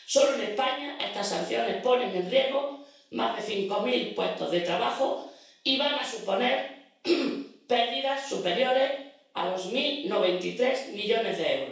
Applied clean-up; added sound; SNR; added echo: none; none; none; reverberation time 0.7 s.